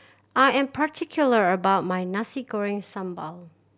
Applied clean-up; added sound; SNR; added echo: none; none; none; none.